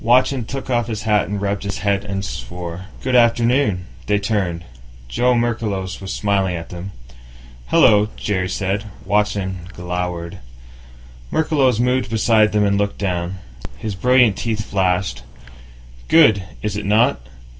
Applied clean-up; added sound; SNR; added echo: none; Dog; 13 dB; reverberation time 0.2 s.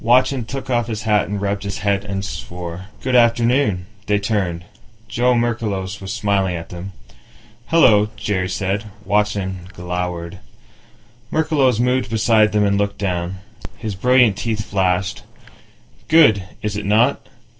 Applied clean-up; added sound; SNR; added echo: neural separator model SepFormer DNS4.